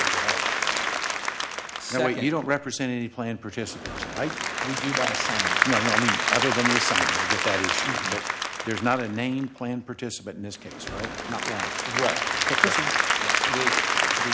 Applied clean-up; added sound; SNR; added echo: none; Applause / Crowd; -4 dB; none.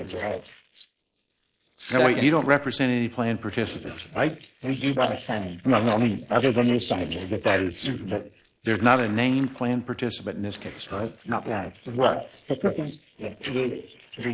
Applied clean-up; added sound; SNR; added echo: neural mask model Resemble Enhance denoiser.